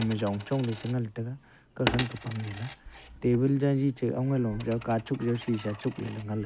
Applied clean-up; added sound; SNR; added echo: none; Coin (dropping); 12 dB; none.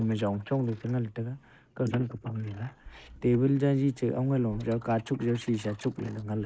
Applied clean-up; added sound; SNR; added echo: neural mask model Resemble Enhance denoiser.